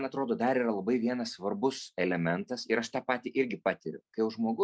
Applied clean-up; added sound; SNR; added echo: none; none; none; none.